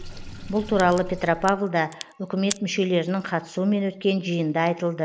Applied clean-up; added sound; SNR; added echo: none; Crack + Sink (filling or washing) / Water; 15 dB; none.